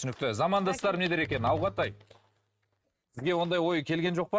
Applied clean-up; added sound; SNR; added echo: neural mask model RNNoise.